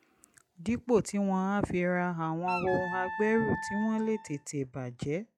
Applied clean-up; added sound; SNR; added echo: classical method log-MMSE.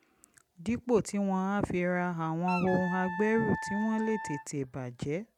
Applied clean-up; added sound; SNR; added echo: none; Wind instrument, woodwind instrument; 8 dB; none.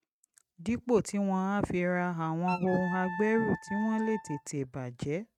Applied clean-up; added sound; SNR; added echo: neural mask model RNNoise.